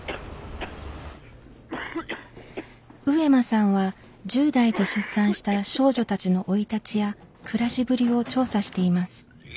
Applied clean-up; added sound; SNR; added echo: none; Cough; 16 dB; none.